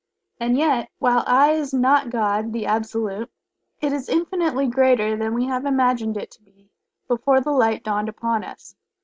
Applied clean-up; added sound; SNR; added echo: none; none; none; none.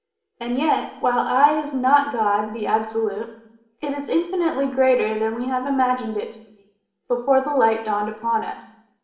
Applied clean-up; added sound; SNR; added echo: none; none; none; reverberation time 0.7 s.